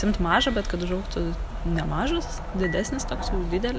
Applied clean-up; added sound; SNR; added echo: none; Dishes, pots, and pans / Chink, clink + Wood; 13 dB; none.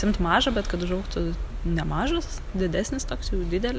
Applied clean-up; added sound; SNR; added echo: none; none; none; none.